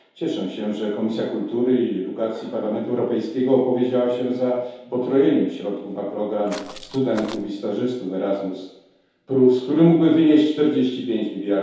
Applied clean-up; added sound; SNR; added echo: none; Walk, footsteps; 16 dB; reverberation time 0.8 s.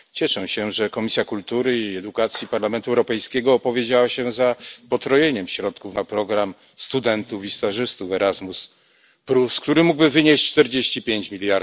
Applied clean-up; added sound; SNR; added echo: none; none; none; none.